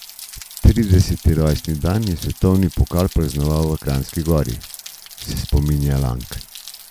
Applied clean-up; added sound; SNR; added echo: none; Rain; 18 dB; none.